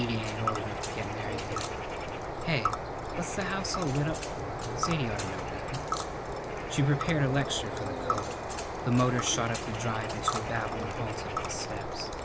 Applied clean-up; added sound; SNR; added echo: none; Bird + Tick; 1 dB; none.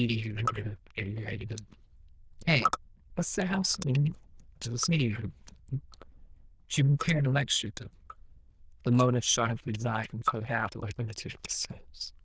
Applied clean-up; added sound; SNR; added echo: neural diffusion model UNIVERSE++.